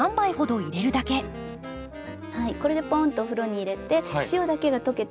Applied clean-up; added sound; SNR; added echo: none; Wind instrument, woodwind instrument; 14 dB; none.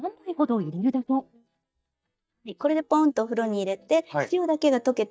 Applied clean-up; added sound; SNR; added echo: neural mask model DeepFilterNet 3.